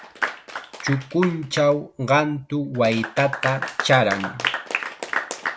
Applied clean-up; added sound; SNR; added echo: none; Applause / Clapping; 7 dB; none.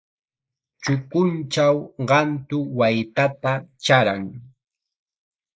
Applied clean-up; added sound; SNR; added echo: neural mask model Resemble Enhance denoiser.